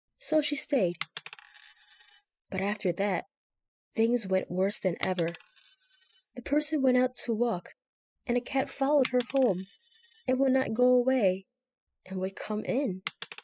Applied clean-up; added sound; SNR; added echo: classical method spectral subtraction.